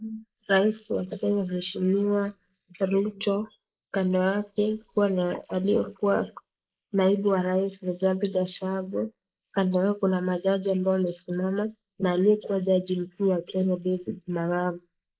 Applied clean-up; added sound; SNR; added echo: neural mask model Resemble Enhance denoiser.